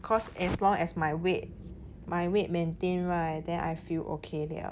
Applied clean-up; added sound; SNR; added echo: none; none; none; none.